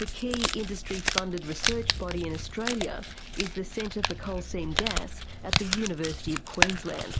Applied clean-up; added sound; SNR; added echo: none; Crumpling, crinkling; -1 dB; none.